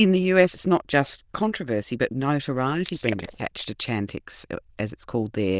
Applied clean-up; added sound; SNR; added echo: neural diffusion model UNIVERSE++.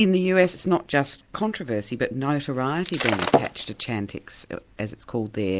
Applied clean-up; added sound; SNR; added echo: none; Shatter; -1 dB; none.